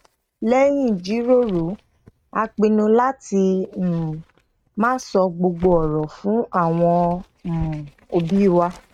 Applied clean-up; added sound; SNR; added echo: neural mask model RNNoise.